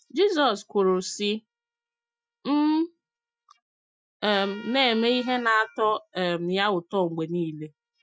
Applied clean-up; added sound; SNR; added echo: classical method Wiener filter.